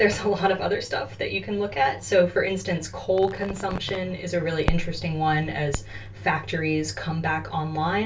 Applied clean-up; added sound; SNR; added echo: none; Crackle; 8 dB; reverberation time 0.2 s.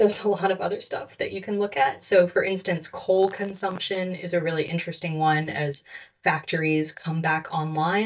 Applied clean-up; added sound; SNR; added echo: neural mask model DeepFilterNet 3.